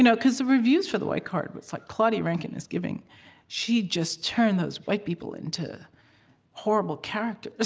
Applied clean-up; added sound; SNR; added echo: none; none; none; none.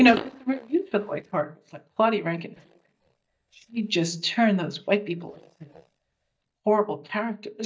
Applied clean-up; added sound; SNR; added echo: neural mask model DeepFilterNet 3.